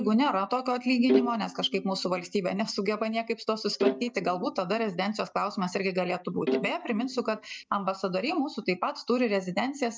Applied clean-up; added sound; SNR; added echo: neural mask model DeepFilterNet 3.